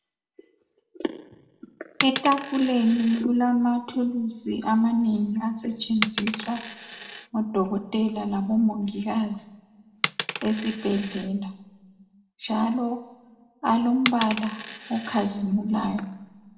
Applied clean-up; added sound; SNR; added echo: none; Coin (dropping); 11 dB; reverberation time 0.8 s.